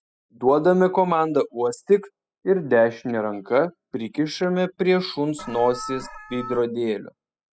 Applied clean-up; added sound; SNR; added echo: classical method spectral subtraction.